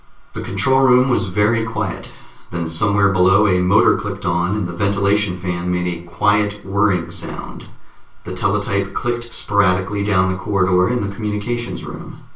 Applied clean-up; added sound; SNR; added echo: none; none; none; reverberation time 0.3 s.